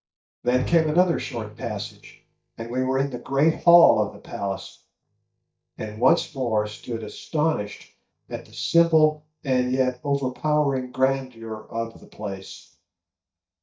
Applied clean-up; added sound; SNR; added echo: neural mask model DeepFilterNet 3.